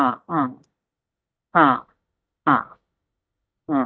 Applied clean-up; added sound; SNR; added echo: neural mask model DeepFilterNet 3.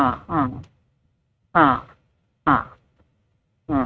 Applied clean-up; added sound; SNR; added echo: neural mask model RNNoise.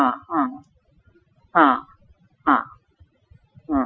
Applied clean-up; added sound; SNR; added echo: classical method Wiener filter.